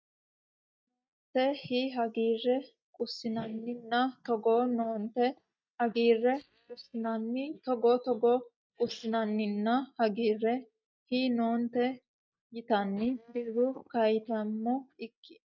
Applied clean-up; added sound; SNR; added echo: neural mask model DeepFilterNet 3.